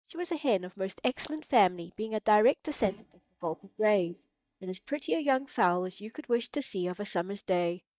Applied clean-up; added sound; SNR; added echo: neural mask model DeepFilterNet 3.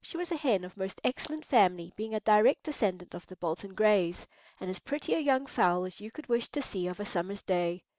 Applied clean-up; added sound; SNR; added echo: none; none; none; none.